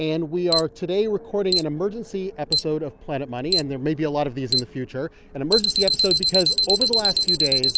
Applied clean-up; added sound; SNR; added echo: none; Alarm; 0 dB; none.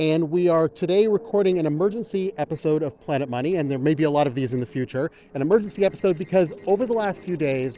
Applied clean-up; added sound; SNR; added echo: neural separator model SepFormer DNS4.